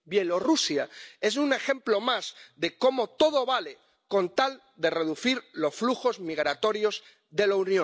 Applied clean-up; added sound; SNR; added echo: none; none; none; none.